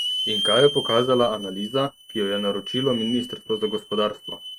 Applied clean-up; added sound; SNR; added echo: neural mask model RNNoise.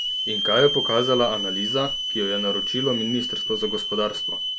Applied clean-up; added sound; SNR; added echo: none; Hiss / Alarm; 2 dB; none.